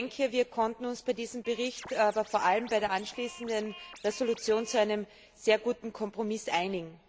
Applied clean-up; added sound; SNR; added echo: none; Scratching (performance technique); 17 dB; none.